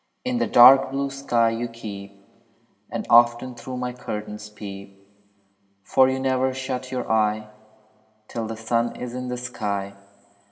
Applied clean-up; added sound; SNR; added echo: none; none; none; reverberation time 1.3 s.